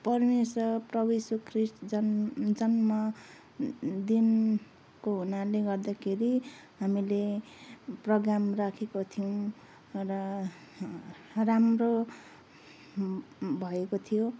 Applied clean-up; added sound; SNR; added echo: none; none; none; none.